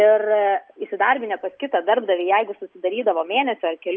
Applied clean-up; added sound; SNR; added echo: none; none; none; none.